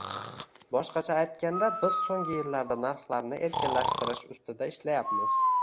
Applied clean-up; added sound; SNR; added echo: none; Breathing; 1 dB; none.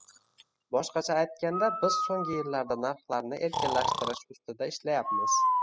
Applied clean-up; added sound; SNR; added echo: classical method spectral subtraction.